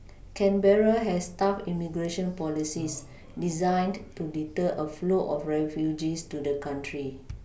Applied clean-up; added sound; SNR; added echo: none; none; none; none.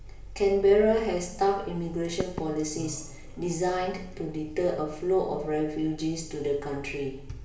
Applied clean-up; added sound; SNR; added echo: none; Knock / Wood; 11 dB; reverberation time 0.7 s.